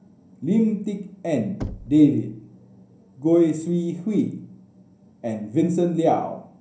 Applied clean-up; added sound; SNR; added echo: none; Knock / Wood; 16 dB; reverberation time 0.6 s.